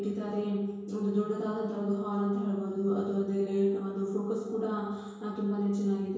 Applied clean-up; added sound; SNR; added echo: none; none; none; reverberation time 1.0 s.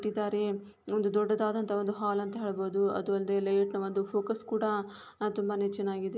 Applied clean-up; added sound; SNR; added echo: none; none; none; none.